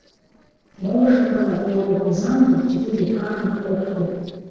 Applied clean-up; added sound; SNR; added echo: neural separator model SepFormer DNS4.